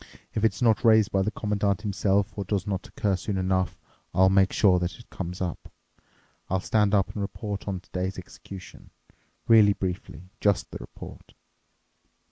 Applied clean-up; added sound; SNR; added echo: none; none; none; none.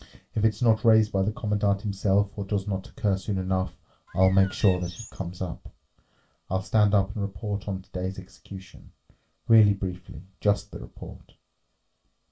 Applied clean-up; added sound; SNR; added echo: none; Bird; 19 dB; reverberation time 0.2 s.